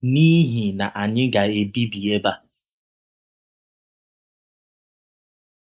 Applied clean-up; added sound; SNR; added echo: neural mask model Resemble Enhance denoiser.